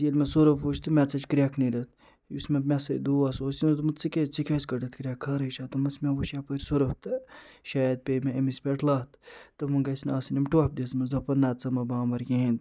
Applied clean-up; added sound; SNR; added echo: none; none; none; none.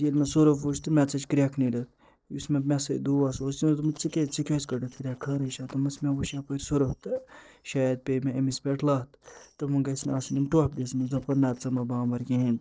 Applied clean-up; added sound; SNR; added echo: neural separator model SepFormer DNS4.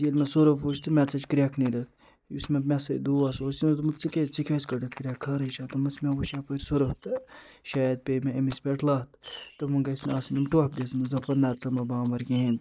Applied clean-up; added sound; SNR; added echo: neural mask model Resemble Enhance denoiser.